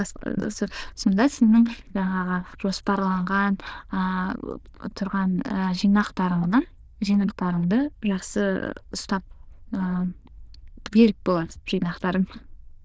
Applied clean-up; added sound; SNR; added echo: neural diffusion model UNIVERSE++.